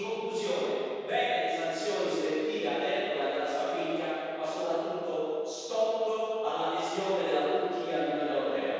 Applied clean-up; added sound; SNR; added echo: none; none; none; reverberation time 2.2 s.